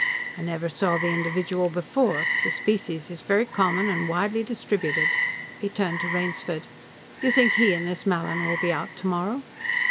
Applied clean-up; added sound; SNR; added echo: none; Frog; 3 dB; none.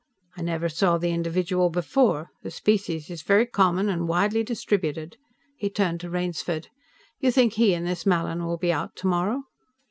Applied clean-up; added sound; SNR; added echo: none; none; none; none.